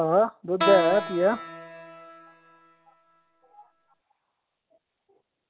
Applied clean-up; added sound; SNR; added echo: none; Keyboard (musical); 5 dB; none.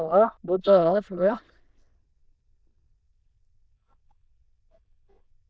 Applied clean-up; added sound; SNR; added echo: neural diffusion model UNIVERSE++.